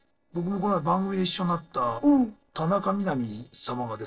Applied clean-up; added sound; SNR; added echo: neural separator model SepFormer DNS4.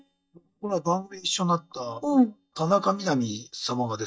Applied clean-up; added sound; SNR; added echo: neural mask model DeepFilterNet 3.